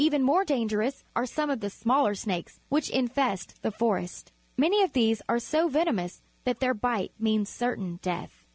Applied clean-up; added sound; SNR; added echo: none; none; none; none.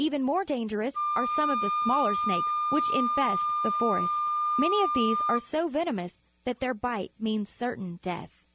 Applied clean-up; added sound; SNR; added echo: none; Wind instrument, woodwind instrument; 0 dB; none.